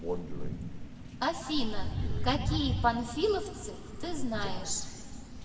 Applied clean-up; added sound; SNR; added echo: none; Crow; -1 dB; reverberation time 1.6 s.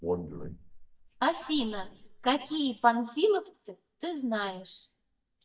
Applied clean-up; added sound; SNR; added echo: neural mask model DeepFilterNet 3.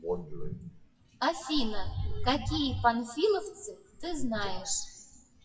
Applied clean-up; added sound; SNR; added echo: classical method WPE with log-MMSE.